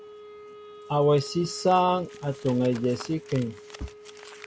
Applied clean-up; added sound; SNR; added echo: none; Wind instrument, woodwind instrument + Crumpling, crinkling; 17 dB; none.